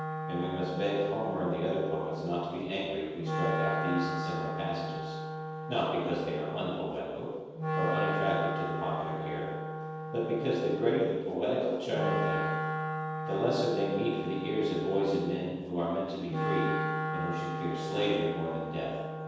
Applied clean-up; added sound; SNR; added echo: none; Wind instrument, woodwind instrument; 3 dB; reverberation time 1.2 s.